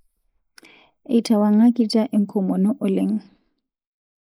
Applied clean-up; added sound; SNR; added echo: neural mask model Resemble Enhance denoiser.